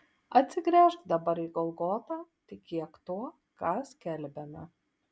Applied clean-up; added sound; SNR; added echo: none; none; none; none.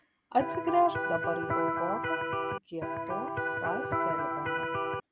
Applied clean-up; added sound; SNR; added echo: none; Electric guitar; -2 dB; none.